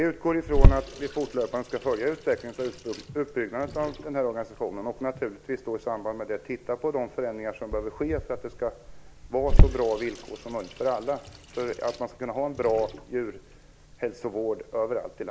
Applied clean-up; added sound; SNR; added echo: none; Sink (filling or washing) / Water tap, faucet; -1 dB; none.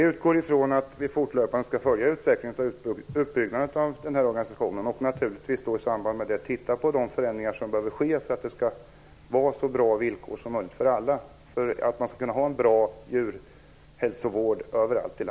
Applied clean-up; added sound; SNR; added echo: none; none; none; none.